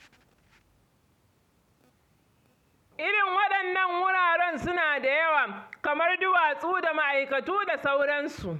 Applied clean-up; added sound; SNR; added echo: none; none; none; none.